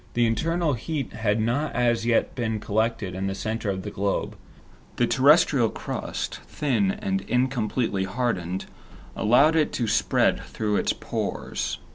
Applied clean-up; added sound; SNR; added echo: none; none; none; none.